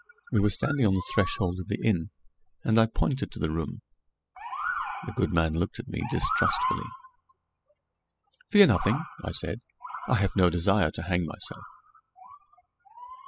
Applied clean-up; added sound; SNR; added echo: classical method spectral subtraction.